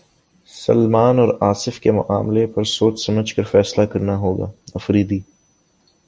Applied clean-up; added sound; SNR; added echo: none; none; none; none.